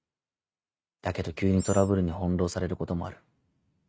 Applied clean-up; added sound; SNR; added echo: neural mask model RNNoise.